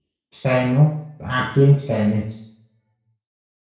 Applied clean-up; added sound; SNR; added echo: none; none; none; reverberation time 0.6 s.